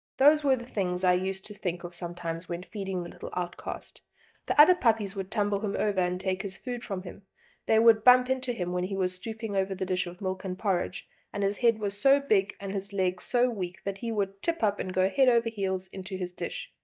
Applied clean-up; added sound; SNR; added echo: neural mask model DeepFilterNet 3.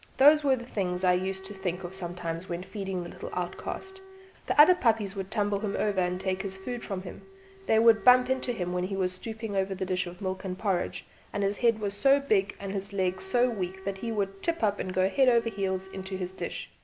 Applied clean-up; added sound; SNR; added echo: none; Wind instrument, woodwind instrument; 18 dB; none.